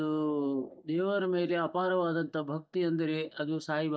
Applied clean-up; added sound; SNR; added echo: neural mask model DeepFilterNet 3.